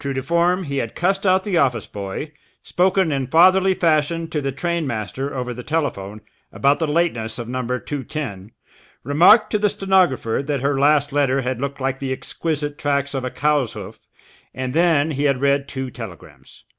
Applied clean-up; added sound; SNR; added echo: none; none; none; none.